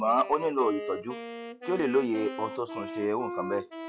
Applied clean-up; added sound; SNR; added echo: classical method log-MMSE.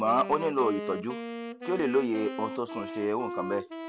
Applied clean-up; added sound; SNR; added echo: none; Wind instrument, woodwind instrument; 8 dB; none.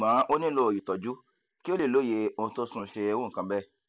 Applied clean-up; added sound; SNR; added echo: none; none; none; none.